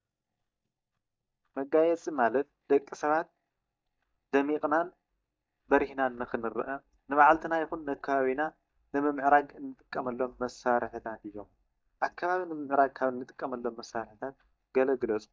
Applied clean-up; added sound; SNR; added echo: neural mask model DeepFilterNet 3.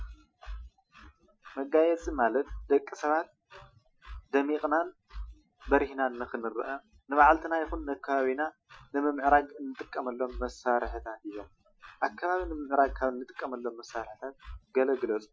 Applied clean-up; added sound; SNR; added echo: classical method Wiener filter.